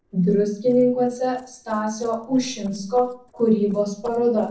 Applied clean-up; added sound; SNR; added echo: neural separator model SepFormer DNS4.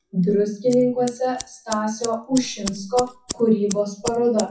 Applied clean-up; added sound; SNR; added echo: classical method WPE with log-MMSE.